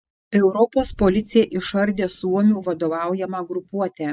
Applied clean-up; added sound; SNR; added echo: neural mask model DeepFilterNet 3.